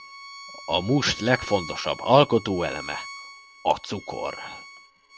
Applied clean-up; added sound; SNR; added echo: none; Bowed string instrument; 16 dB; none.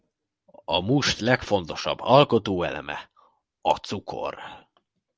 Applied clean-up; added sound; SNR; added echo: none; none; none; none.